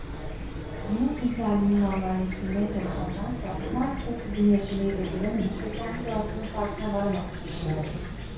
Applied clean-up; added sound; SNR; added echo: none; Chirp, tweet / Fowl; 5 dB; reverberation time 0.6 s.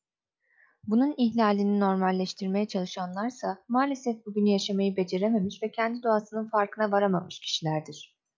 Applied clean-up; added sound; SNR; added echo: none; none; none; none.